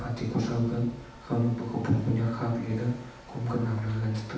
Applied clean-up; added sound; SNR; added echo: none; Mechanisms; 19 dB; reverberation time 0.9 s.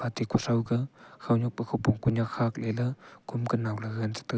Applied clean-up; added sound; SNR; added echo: none; none; none; none.